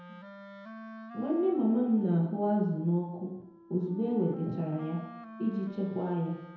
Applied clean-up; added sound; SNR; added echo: none; Wind instrument, woodwind instrument; 17 dB; reverberation time 1.0 s.